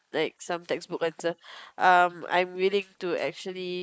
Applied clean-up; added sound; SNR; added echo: neural mask model Resemble Enhance denoiser.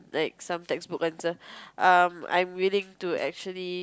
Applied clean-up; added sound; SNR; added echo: none; none; none; none.